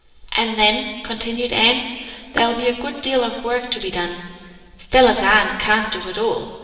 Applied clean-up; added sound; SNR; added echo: neural separator model SepFormer DNS4.